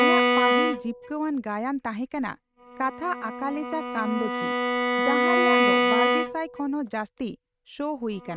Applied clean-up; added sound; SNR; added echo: neural mask model RNNoise.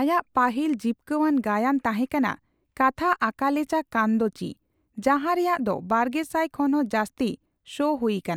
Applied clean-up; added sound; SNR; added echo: none; none; none; none.